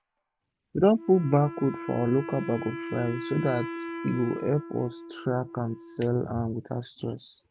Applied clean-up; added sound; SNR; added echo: none; Wind instrument, woodwind instrument; 11 dB; none.